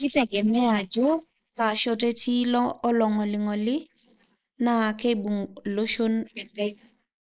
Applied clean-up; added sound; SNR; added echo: neural mask model Resemble Enhance denoiser.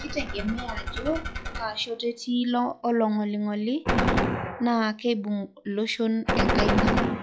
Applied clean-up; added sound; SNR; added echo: classical method log-MMSE.